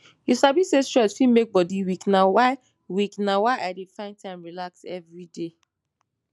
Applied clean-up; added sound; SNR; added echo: none; none; none; none.